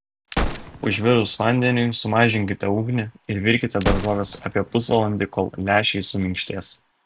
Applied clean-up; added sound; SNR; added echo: none; Gunshot, gunfire; 10 dB; none.